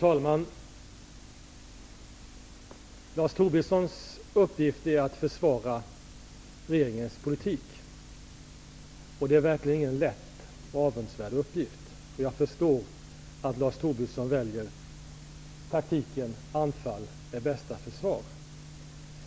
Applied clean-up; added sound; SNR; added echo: none; none; none; none.